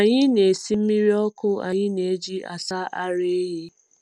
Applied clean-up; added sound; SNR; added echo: none; none; none; none.